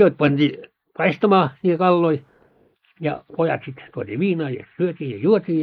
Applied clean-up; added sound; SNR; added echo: neural mask model Resemble Enhance denoiser.